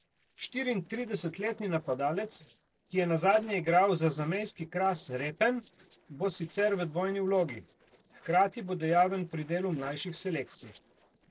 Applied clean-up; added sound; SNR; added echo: neural separator model SepFormer DNS4.